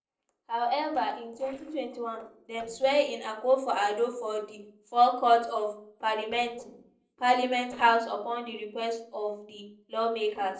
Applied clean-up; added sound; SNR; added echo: neural separator model SepFormer DNS4.